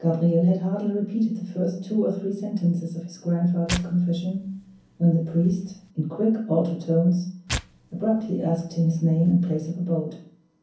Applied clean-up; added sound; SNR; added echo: none; Tearing; 14 dB; reverberation time 0.6 s.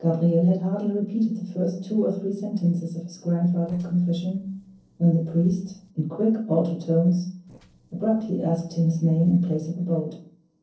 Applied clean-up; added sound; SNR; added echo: neural separator model SepFormer DNS4.